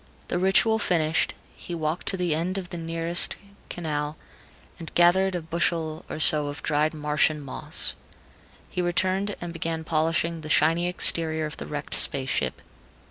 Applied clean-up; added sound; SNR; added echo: none; none; none; none.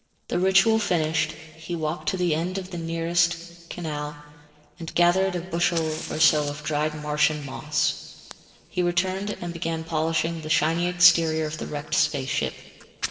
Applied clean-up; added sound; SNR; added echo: neural separator model SepFormer DNS4.